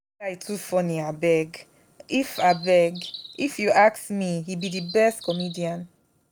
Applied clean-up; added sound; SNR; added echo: none; Bird; 16 dB; none.